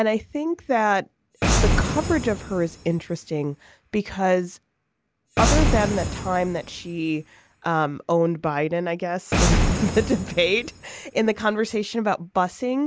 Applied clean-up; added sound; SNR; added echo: none; Boom; 3 dB; none.